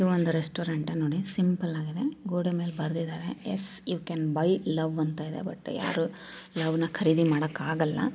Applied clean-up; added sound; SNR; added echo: none; none; none; none.